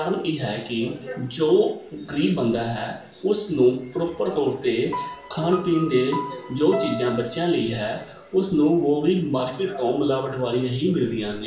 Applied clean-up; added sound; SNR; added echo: none; Piano; 11 dB; reverberation time 0.6 s.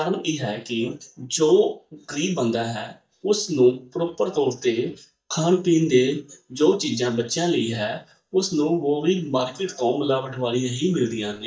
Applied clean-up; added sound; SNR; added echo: neural mask model DeepFilterNet 3.